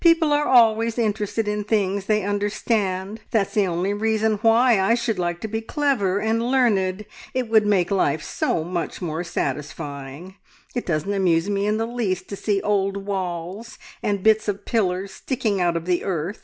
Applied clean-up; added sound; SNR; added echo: none; none; none; none.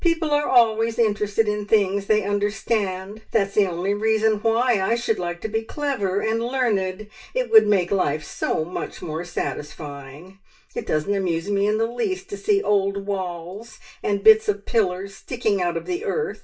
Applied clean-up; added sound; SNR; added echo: none; none; none; reverberation time 0.1 s.